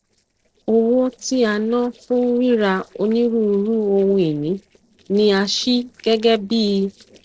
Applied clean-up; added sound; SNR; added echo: neural separator model SepFormer DNS4.